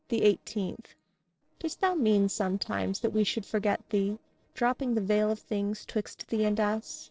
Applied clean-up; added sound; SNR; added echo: neural separator model SepFormer DNS4.